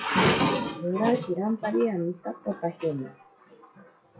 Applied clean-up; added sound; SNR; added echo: classical method WPE with log-MMSE.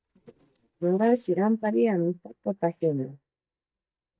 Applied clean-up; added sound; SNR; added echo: neural mask model DeepFilterNet 3.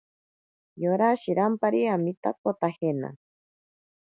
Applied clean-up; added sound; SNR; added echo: none; none; none; none.